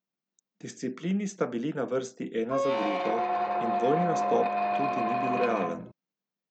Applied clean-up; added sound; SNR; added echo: none; Squeak; -3 dB; none.